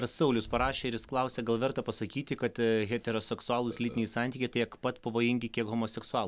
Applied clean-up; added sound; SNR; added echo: none; Burping, eructation; 16 dB; none.